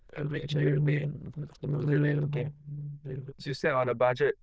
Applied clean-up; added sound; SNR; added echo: neural diffusion model UNIVERSE++.